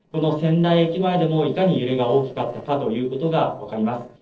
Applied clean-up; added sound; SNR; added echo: neural separator model SepFormer DNS4.